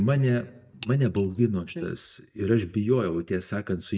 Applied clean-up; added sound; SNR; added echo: neural mask model DeepFilterNet 3.